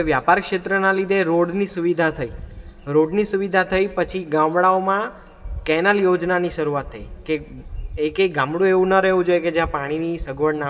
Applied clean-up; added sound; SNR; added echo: none; none; none; reverberation time 2.3 s.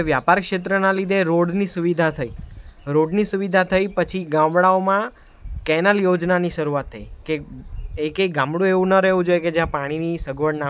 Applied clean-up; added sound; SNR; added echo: none; none; none; none.